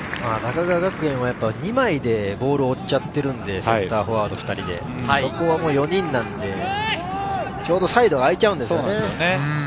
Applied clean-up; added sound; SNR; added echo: none; none; none; none.